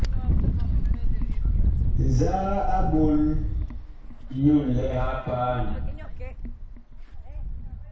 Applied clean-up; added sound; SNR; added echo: none; Wind; -3 dB; reverberation time 0.6 s.